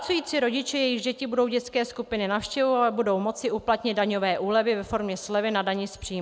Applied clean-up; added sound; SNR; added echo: none; none; none; none.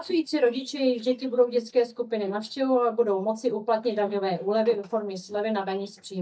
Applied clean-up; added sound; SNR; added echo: neural mask model DeepFilterNet 3.